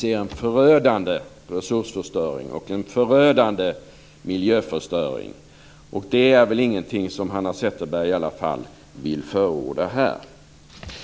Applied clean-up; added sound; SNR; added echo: none; none; none; none.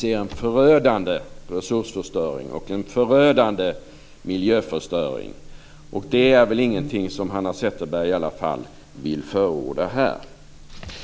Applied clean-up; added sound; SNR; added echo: none; Buzz; 18 dB; none.